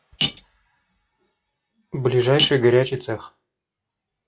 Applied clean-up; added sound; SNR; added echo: classical method log-MMSE.